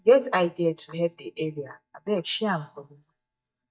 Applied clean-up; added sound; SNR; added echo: neural mask model DeepFilterNet 3.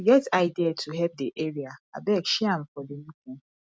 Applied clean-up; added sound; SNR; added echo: none; none; none; none.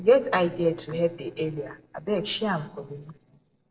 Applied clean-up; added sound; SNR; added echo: neural separator model SepFormer DNS4.